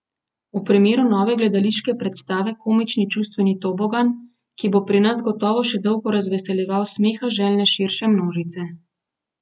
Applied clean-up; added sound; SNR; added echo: none; none; none; none.